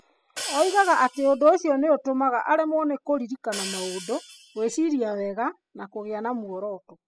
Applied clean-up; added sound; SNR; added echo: classical method spectral subtraction.